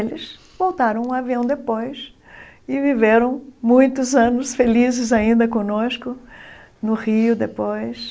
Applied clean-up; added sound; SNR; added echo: none; none; none; none.